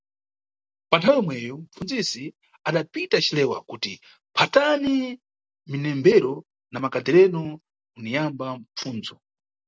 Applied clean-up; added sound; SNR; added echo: none; none; none; none.